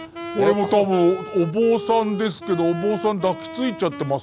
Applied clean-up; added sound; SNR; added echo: none; Wind instrument, woodwind instrument; 12 dB; none.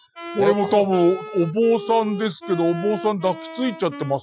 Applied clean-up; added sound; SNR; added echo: classical method Wiener filter.